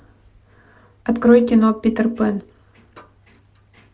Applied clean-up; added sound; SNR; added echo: none; none; none; none.